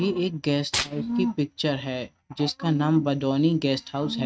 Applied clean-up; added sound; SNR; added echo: neural mask model RNNoise.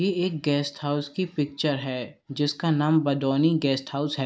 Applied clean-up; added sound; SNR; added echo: none; none; none; none.